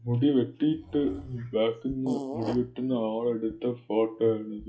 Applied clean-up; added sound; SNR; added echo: classical method log-MMSE.